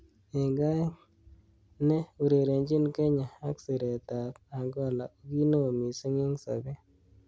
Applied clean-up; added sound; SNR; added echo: none; none; none; none.